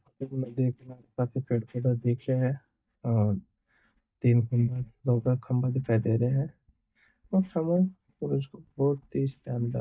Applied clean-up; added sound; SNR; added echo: neural mask model DeepFilterNet 3.